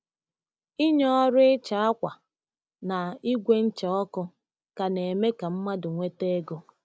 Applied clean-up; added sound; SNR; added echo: none; none; none; none.